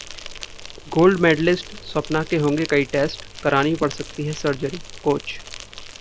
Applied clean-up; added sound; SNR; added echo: none; Insect; 14 dB; none.